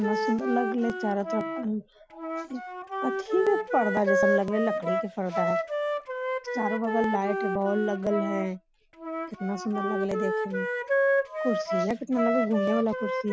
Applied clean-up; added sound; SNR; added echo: none; Wind instrument, woodwind instrument; 0 dB; none.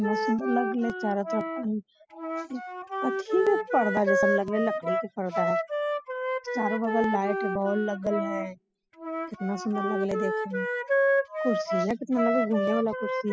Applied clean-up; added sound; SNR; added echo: classical method spectral subtraction.